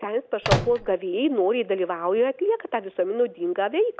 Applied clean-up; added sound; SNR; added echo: none; Microwave oven; 1 dB; none.